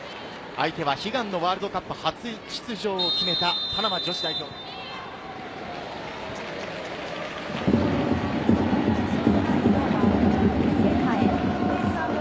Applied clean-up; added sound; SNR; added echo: none; none; none; none.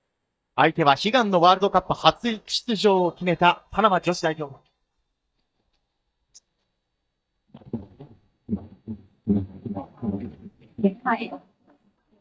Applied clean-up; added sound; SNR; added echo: neural mask model DeepFilterNet 3.